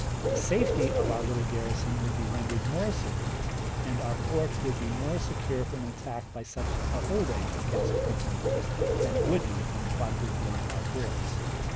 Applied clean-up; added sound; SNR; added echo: none; Bird / Rain; -5 dB; none.